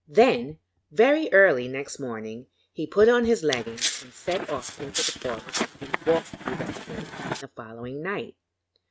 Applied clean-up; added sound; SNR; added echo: neural mask model RNNoise.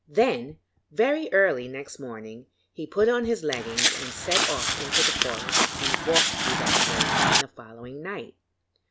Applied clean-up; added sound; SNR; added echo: none; Walk, footsteps; -5 dB; none.